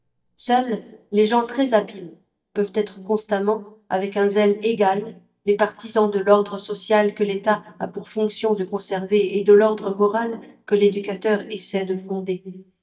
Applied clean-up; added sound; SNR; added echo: neural mask model DeepFilterNet 3.